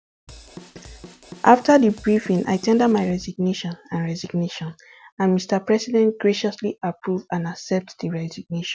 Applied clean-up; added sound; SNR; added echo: none; Drum kit; 20 dB; none.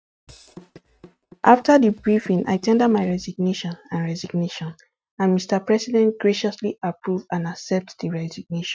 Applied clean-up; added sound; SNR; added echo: neural mask model RNNoise.